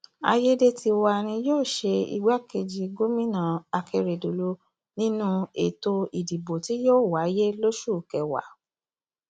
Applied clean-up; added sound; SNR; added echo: none; none; none; none.